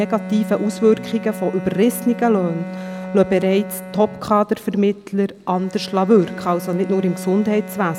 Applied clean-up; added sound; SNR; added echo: none; Bowed string instrument; 12 dB; none.